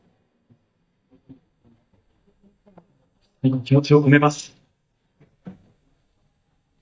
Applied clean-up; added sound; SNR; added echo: neural mask model DeepFilterNet 3.